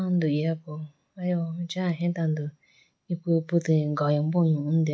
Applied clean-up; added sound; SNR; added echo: none; none; none; none.